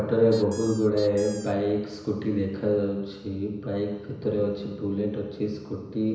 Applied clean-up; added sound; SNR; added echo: none; Squeak; 18 dB; reverberation time 1.0 s.